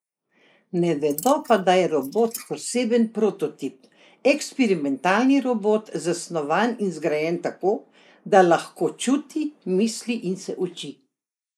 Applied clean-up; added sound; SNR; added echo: neural mask model Resemble Enhance denoiser.